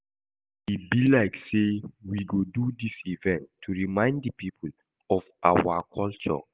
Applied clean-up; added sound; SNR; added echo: none; none; none; none.